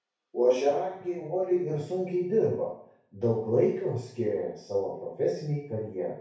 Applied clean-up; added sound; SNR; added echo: none; none; none; reverberation time 0.6 s.